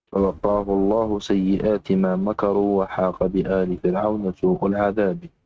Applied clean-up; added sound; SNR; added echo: neural mask model RNNoise.